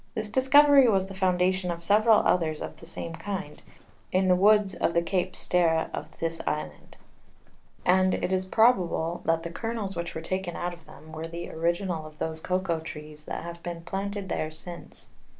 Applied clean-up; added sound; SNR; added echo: none; Livestock, farm animals, working animals; 15 dB; none.